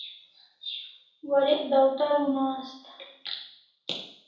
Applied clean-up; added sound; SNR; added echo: none; none; none; reverberation time 0.7 s.